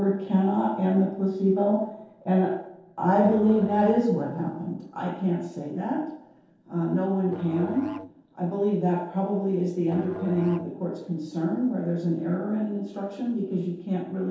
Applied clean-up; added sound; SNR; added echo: neural separator model SepFormer DNS4.